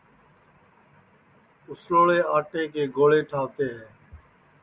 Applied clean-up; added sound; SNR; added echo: none; none; none; none.